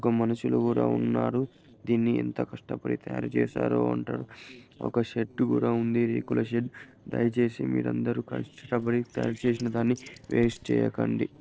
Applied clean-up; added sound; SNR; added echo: neural separator model SepFormer DNS4.